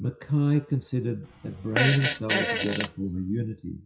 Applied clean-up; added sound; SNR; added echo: classical method WPE with log-MMSE.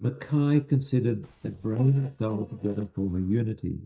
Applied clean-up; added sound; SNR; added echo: neural mask model DeepFilterNet 3.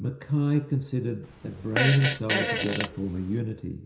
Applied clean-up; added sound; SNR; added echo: none; Fart; 3 dB; reverberation time 0.5 s.